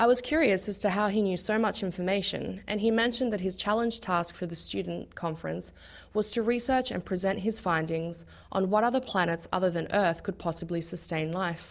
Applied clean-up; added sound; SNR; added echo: none; none; none; none.